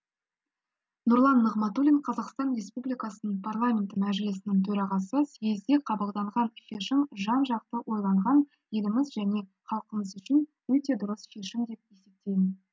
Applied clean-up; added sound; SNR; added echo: none; none; none; none.